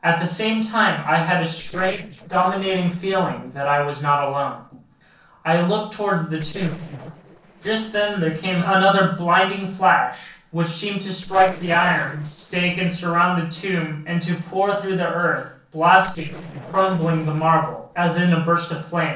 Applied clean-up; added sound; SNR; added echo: neural separator model SepFormer DNS4.